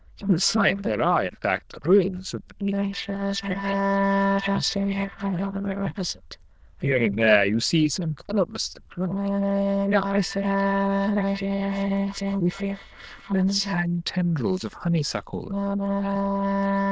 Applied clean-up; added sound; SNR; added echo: neural diffusion model UNIVERSE++.